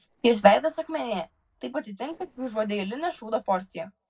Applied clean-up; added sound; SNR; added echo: neural separator model SepFormer DNS4.